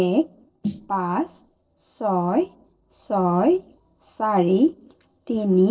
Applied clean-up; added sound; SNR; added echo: neural separator model SepFormer DNS4.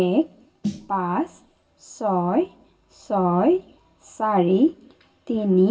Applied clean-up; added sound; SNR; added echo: none; Snare drum; 13 dB; reverberation time 0.2 s.